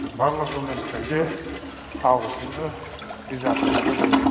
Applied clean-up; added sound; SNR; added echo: none; Toilet flush; 0 dB; none.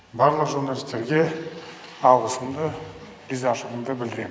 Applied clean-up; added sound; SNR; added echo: none; none; none; none.